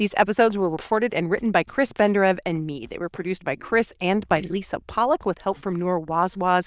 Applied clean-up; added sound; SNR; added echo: neural diffusion model UNIVERSE++.